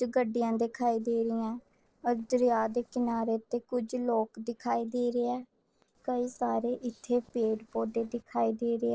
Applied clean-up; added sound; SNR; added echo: neural separator model SepFormer DNS4.